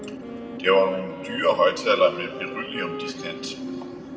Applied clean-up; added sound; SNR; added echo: none; Wind instrument, woodwind instrument; 13 dB; reverberation time 1.6 s.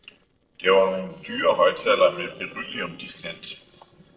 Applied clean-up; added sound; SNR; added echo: neural separator model SepFormer DNS4.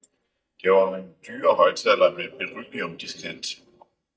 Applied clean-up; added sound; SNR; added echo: neural mask model DeepFilterNet 3.